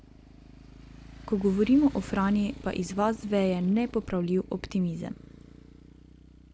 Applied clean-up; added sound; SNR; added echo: none; Motorcycle; 17 dB; none.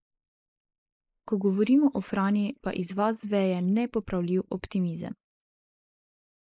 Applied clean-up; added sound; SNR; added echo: neural mask model Resemble Enhance denoiser.